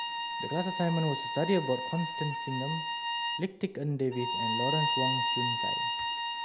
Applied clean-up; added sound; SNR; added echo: none; Bowed string instrument; 0 dB; none.